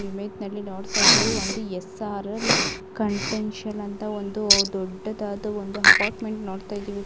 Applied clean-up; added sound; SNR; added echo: none; Respiratory sounds; -4 dB; none.